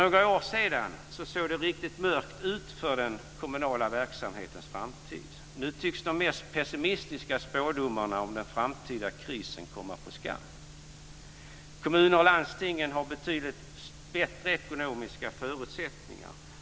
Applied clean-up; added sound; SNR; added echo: none; none; none; none.